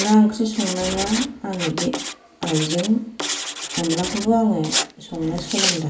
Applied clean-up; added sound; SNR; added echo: none; Writing; 6 dB; reverberation time 0.4 s.